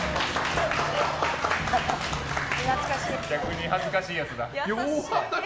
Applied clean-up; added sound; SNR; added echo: none; Guitar; 19 dB; none.